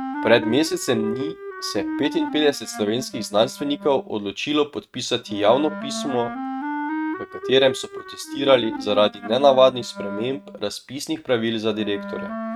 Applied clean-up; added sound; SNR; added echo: neural mask model RNNoise.